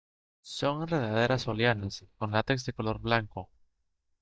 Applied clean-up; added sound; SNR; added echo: neural mask model DeepFilterNet 3.